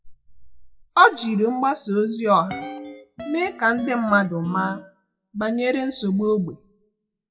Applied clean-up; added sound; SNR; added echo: classical method WPE with log-MMSE.